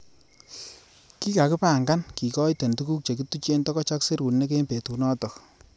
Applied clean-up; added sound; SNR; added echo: none; none; none; none.